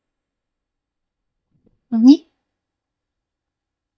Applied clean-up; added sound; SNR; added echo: neural mask model DeepFilterNet 3.